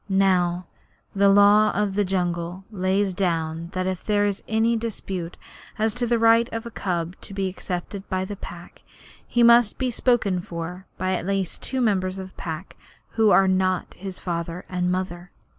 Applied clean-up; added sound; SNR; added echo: none; none; none; none.